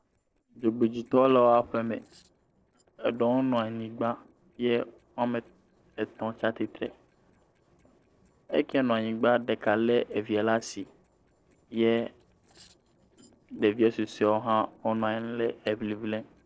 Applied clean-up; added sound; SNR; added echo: neural separator model SepFormer DNS4.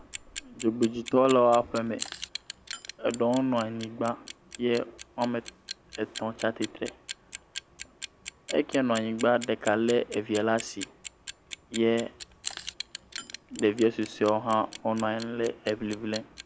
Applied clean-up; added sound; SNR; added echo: none; Clock; 14 dB; none.